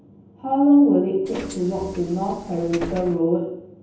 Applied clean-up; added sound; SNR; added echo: none; Bus; 16 dB; reverberation time 0.9 s.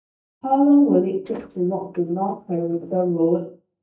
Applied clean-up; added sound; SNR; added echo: neural mask model DeepFilterNet 3.